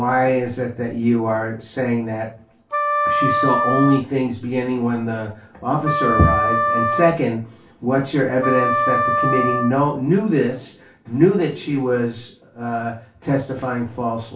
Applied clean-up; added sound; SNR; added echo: none; Wind instrument, woodwind instrument; 1 dB; reverberation time 0.3 s.